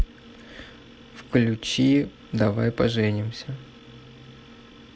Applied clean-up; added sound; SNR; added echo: none; none; none; none.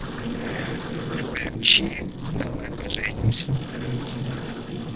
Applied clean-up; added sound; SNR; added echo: neural separator model SepFormer DNS4.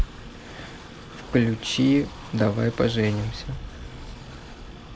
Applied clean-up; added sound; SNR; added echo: none; Train; 14 dB; none.